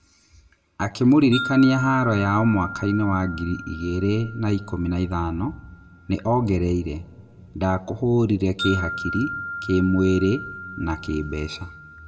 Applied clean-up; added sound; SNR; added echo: none; Wind chime; 12 dB; reverberation time 1.1 s.